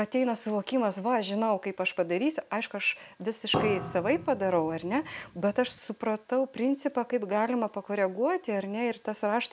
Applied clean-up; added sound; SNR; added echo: none; Piano; 8 dB; none.